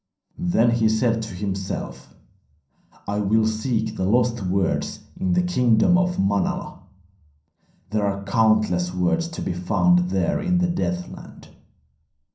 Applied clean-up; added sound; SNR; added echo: none; none; none; reverberation time 0.6 s.